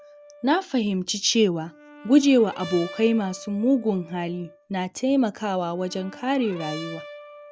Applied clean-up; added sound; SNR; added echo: none; Brass instrument; 19 dB; none.